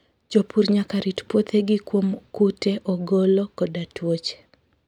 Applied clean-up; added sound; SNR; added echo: none; none; none; none.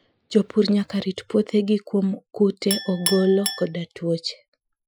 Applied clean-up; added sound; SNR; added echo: classical method Wiener filter.